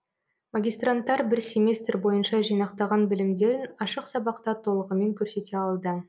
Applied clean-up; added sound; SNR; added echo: none; none; none; none.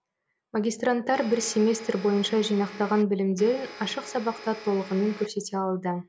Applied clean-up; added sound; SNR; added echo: none; Domestic sounds, home sounds; 16 dB; none.